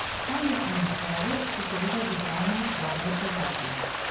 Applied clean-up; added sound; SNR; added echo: none; Stream; -1 dB; reverberation time 0.9 s.